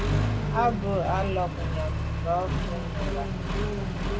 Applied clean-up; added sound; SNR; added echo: none; Accelerating, revving, vroom; -3 dB; none.